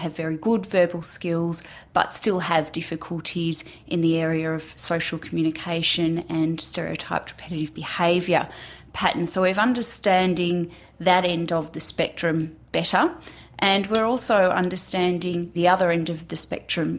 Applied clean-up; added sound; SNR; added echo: none; Cutlery, silverware; 10 dB; none.